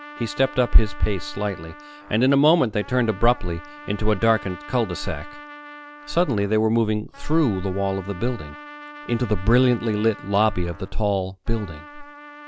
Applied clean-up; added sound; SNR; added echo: none; Trumpet; 19 dB; none.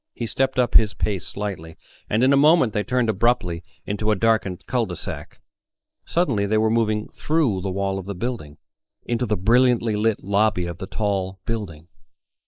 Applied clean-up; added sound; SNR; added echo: neural mask model Resemble Enhance denoiser.